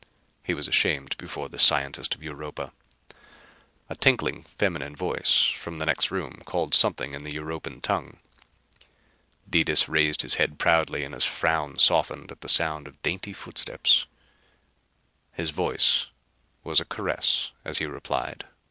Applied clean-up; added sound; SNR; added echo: none; none; none; none.